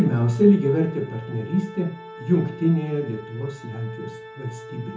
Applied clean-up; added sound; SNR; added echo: none; Organ; 17 dB; reverberation time 0.5 s.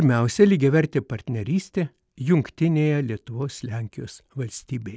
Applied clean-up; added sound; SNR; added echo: none; none; none; none.